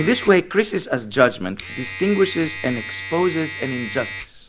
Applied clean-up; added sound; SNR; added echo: none; Domestic sounds, home sounds; 11 dB; none.